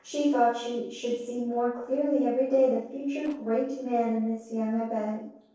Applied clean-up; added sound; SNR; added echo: neural separator model SepFormer DNS4.